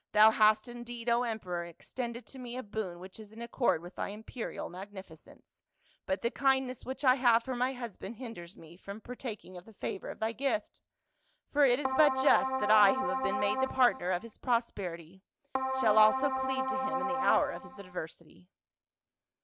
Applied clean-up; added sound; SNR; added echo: none; Keyboard (musical); 1 dB; none.